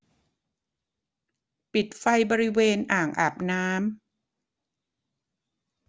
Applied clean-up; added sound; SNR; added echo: none; none; none; none.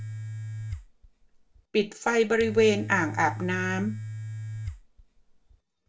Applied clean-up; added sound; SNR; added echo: none; Domestic sounds, home sounds; 9 dB; reverberation time 0.2 s.